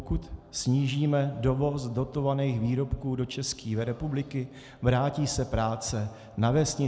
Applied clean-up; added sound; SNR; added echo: none; none; none; none.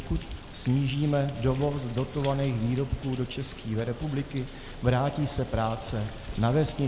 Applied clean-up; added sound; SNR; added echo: none; Motor vehicle (road) + Rain; 13 dB; none.